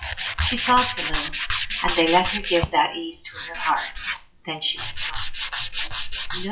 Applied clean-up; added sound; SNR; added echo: classical method WPE with log-MMSE.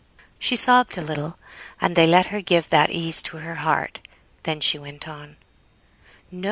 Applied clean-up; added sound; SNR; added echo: none; none; none; none.